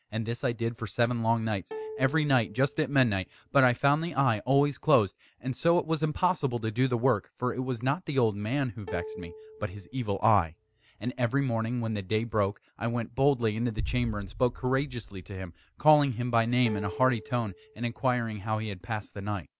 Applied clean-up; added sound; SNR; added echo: none; Boom + Plucked string instrument; 14 dB; none.